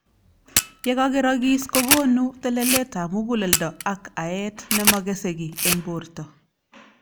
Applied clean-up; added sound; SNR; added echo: none; Camera; 2 dB; none.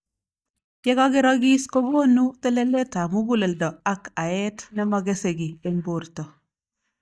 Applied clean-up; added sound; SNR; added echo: neural mask model DeepFilterNet 3.